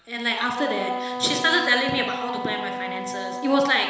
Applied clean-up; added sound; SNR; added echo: none; Wind instrument, woodwind instrument; 7 dB; reverberation time 1.1 s.